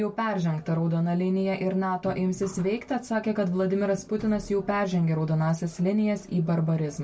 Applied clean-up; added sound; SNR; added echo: none; none; none; none.